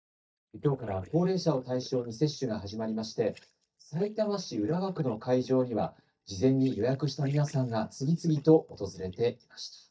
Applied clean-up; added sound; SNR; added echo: neural mask model DeepFilterNet 3.